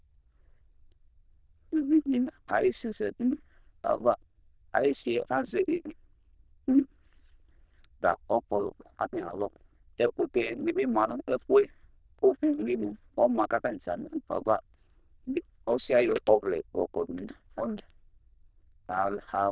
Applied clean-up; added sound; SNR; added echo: neural diffusion model UNIVERSE++.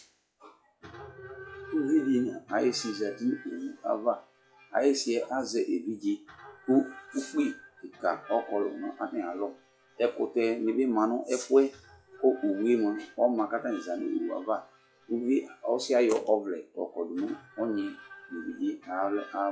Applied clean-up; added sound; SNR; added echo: classical method log-MMSE.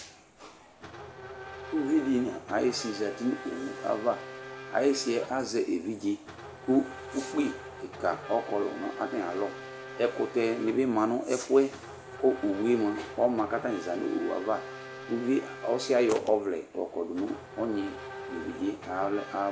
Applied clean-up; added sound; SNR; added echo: none; Race car, auto racing / Accelerating, revving, vroom; 13 dB; none.